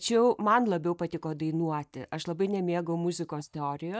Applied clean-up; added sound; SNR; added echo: neural mask model DeepFilterNet 3.